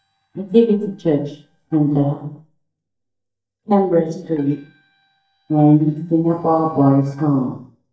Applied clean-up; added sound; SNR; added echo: neural mask model DeepFilterNet 3.